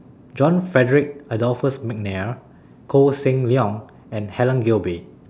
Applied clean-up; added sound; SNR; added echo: none; none; none; none.